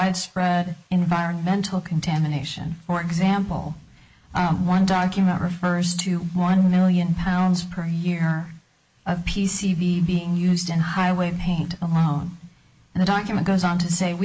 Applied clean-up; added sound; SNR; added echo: neural mask model Resemble Enhance denoiser.